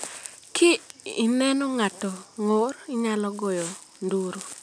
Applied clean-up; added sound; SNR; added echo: none; none; none; none.